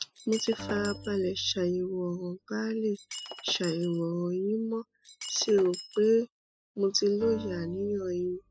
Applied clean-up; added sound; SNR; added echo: classical method spectral subtraction.